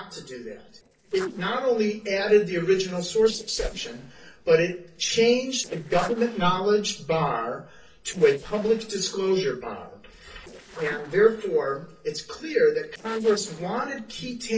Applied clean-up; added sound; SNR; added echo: neural separator model SepFormer DNS4.